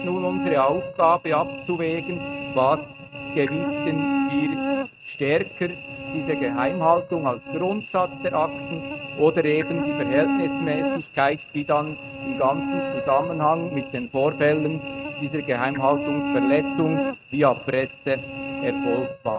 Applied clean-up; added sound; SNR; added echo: neural mask model RNNoise.